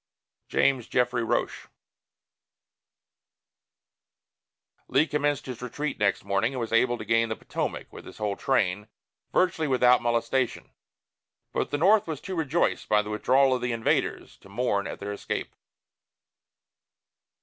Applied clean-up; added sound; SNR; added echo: none; none; none; none.